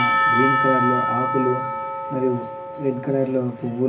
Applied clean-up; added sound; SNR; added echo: none; Church bell / Percussion; -1 dB; reverberation time 0.4 s.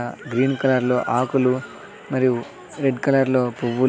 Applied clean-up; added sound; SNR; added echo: none; none; none; none.